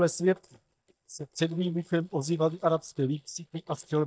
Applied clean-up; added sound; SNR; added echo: neural mask model DeepFilterNet 3.